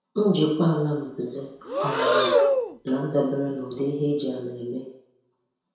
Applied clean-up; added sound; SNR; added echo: none; Breathing; 0 dB; reverberation time 0.7 s.